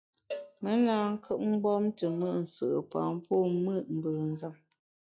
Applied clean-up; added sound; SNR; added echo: classical method log-MMSE.